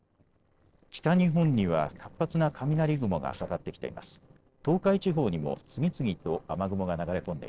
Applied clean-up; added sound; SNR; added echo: neural separator model SepFormer DNS4.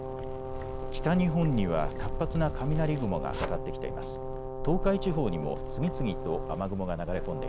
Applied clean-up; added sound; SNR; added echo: none; Brass instrument + Zipper (clothing); 2 dB; none.